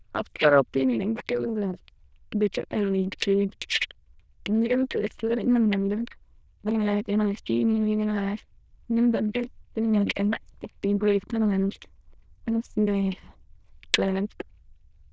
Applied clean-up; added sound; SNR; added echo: neural diffusion model UNIVERSE++.